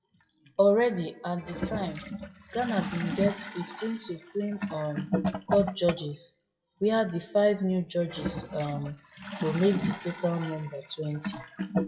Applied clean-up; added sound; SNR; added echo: classical method WPE with log-MMSE.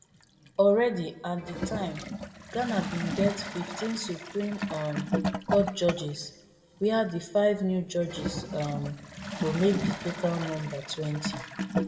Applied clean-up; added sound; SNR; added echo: none; Toilet flush / Gurgling; 5 dB; reverberation time 1.2 s.